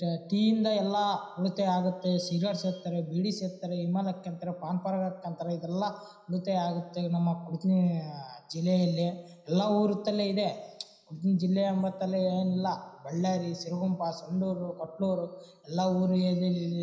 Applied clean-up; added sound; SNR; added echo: none; none; none; reverberation time 0.9 s.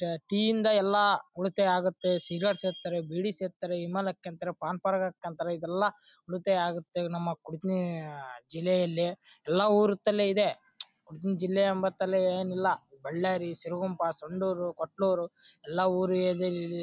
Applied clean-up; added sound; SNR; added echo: none; none; none; none.